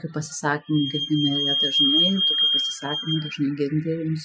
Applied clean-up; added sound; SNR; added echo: classical method Wiener filter.